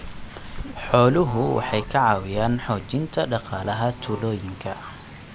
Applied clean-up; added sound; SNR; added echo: none; Bird / Fowl; 12 dB; none.